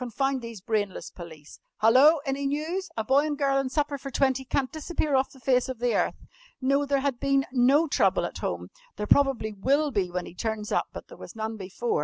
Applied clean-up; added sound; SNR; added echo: none; none; none; none.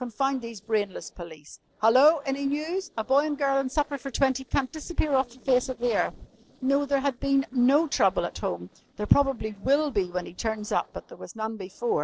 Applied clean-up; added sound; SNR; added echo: neural separator model SepFormer DNS4.